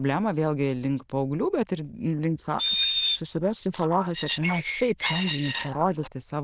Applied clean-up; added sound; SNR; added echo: neural diffusion model UNIVERSE++.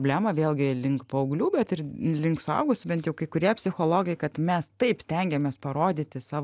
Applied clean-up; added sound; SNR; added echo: none; none; none; none.